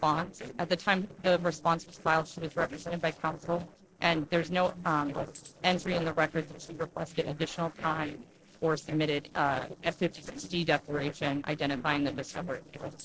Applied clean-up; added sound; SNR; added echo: neural separator model SepFormer DNS4.